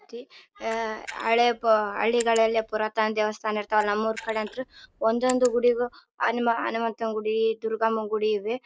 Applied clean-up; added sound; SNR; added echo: none; Camera; 18 dB; none.